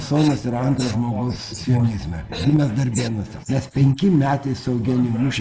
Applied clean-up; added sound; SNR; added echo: neural mask model Resemble Enhance denoiser.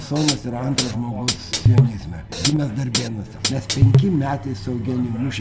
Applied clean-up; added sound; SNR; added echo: none; Hi-hat; -3 dB; none.